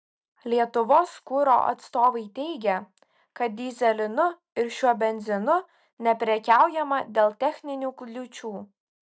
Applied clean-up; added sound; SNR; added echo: none; none; none; none.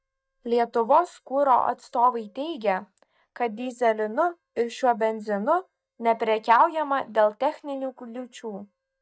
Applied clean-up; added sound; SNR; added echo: neural mask model DeepFilterNet 3.